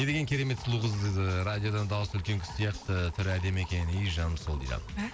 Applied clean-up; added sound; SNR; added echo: none; Insect + Fill (with liquid) / Trickle, dribble; 19 dB; none.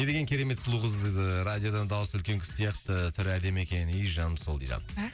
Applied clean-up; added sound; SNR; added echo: none; none; none; none.